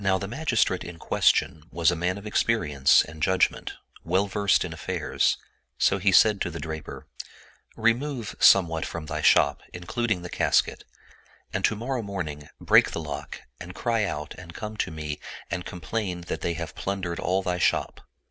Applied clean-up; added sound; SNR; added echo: none; none; none; none.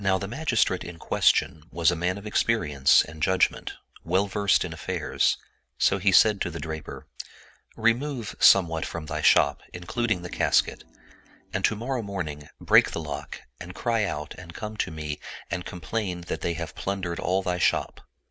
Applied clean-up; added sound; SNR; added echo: none; Organ; 19 dB; none.